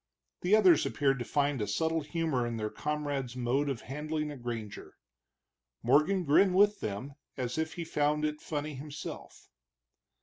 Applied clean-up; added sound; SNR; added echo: none; none; none; none.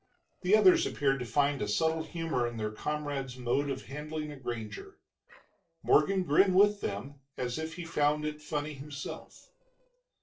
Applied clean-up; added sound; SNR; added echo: neural separator model SepFormer DNS4.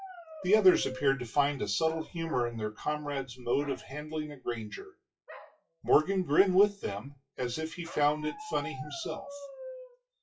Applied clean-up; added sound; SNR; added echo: classical method WPE with log-MMSE.